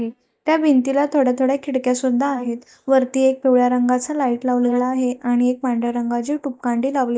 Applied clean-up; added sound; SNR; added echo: neural mask model DeepFilterNet 3.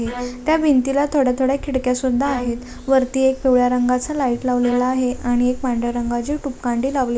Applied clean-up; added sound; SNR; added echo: none; Bowed string instrument; 16 dB; none.